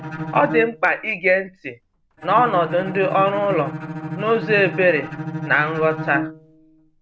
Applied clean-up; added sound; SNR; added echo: none; Bowed string instrument; 9 dB; none.